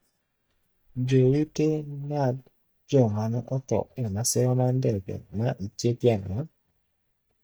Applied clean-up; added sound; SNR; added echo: neural mask model DeepFilterNet 3.